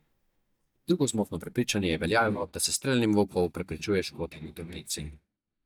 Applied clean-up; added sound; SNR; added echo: neural mask model DeepFilterNet 3.